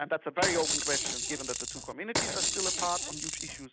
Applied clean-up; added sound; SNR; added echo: none; Rattle / Rattle (instrument); -3 dB; none.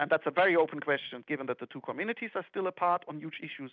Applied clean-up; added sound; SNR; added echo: none; none; none; none.